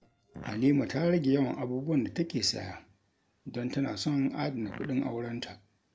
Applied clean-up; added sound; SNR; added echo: neural separator model SepFormer DNS4.